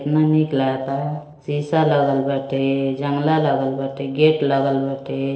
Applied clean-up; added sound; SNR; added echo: neural separator model SepFormer DNS4.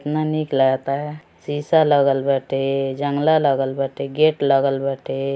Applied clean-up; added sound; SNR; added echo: none; none; none; none.